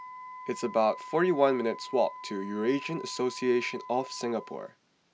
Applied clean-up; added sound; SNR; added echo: none; Wind instrument, woodwind instrument; 15 dB; none.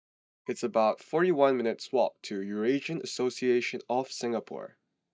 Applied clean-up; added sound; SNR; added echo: neural mask model DeepFilterNet 3.